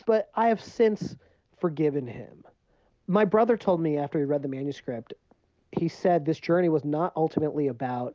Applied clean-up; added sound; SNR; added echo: none; none; none; none.